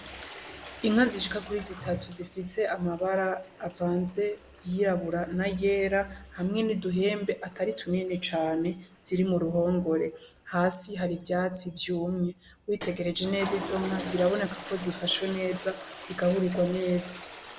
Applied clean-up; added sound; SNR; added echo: none; Toilet flush; 15 dB; none.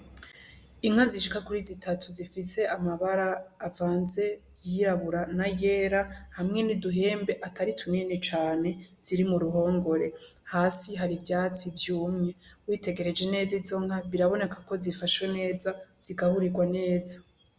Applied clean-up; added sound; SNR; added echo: none; none; none; none.